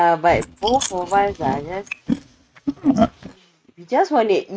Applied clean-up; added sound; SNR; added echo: neural mask model RNNoise.